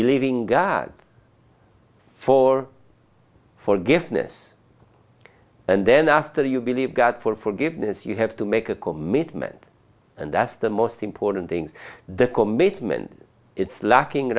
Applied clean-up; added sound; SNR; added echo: none; none; none; none.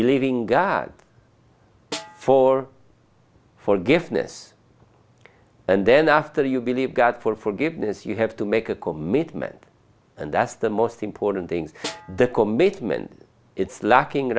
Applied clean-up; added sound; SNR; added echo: none; Snare drum; 17 dB; none.